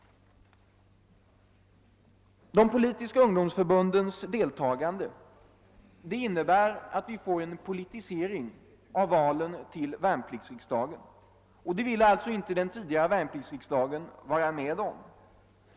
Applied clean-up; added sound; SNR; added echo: none; none; none; none.